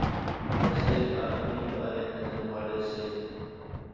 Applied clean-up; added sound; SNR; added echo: none; Thunder; -3 dB; reverberation time 2.2 s.